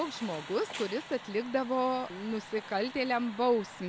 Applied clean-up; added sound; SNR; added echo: none; none; none; none.